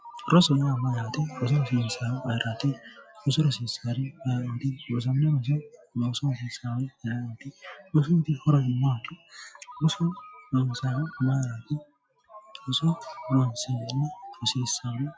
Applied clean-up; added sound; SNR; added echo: classical method log-MMSE.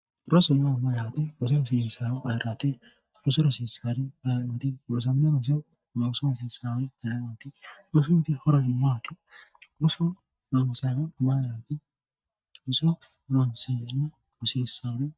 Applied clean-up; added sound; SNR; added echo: neural mask model DeepFilterNet 3.